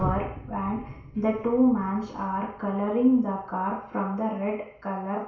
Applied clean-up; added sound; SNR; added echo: none; Boom; 13 dB; reverberation time 0.6 s.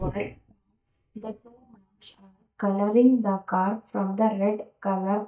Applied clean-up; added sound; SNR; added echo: neural mask model DeepFilterNet 3.